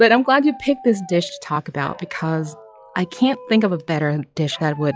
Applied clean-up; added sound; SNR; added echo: classical method log-MMSE.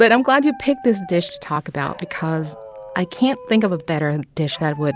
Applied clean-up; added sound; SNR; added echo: none; Dog; 19 dB; none.